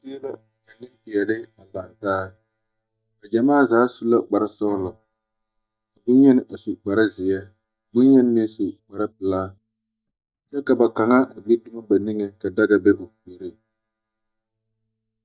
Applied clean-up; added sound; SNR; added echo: neural mask model DeepFilterNet 3.